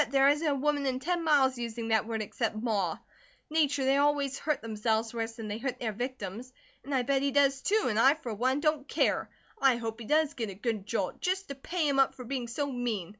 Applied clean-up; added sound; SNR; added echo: none; none; none; none.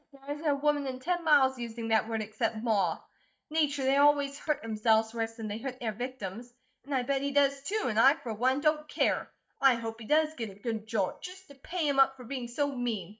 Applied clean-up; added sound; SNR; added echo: neural mask model DeepFilterNet 3.